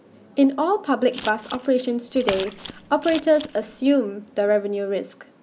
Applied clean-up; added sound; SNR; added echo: none; Splash, splatter + Scissors; 12 dB; none.